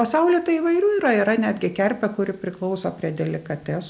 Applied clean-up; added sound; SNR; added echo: none; none; none; none.